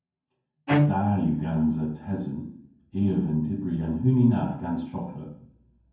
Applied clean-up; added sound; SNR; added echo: none; Bowed string instrument; 1 dB; reverberation time 0.9 s.